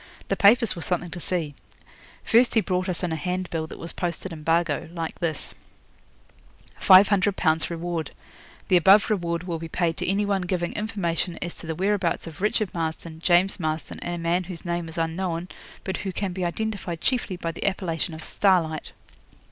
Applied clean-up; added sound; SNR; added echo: none; none; none; none.